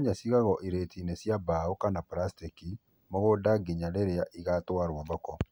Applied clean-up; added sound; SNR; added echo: none; none; none; none.